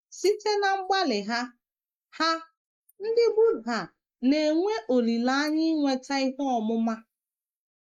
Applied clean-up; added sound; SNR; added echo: neural mask model Resemble Enhance denoiser.